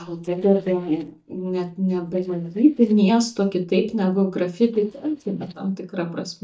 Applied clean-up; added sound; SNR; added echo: neural mask model DeepFilterNet 3.